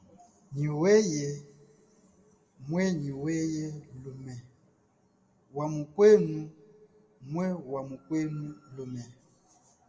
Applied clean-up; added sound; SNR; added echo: none; none; none; reverberation time 1.1 s.